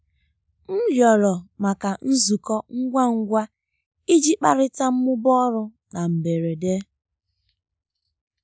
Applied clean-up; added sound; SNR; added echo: none; none; none; none.